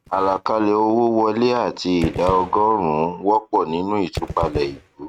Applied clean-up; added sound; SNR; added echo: neural mask model RNNoise.